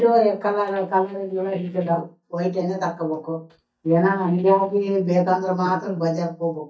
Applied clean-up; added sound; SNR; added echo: neural mask model DeepFilterNet 3.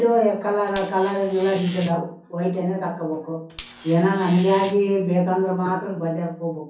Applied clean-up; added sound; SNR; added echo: none; Buzz; 12 dB; reverberation time 0.6 s.